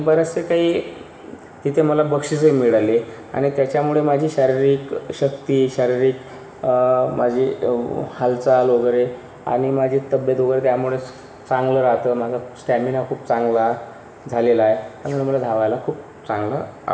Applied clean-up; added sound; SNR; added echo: none; none; none; reverberation time 1.7 s.